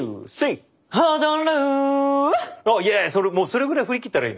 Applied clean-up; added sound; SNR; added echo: none; none; none; none.